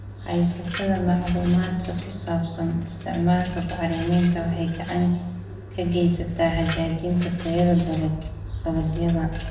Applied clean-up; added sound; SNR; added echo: none; Glass; 17 dB; reverberation time 0.8 s.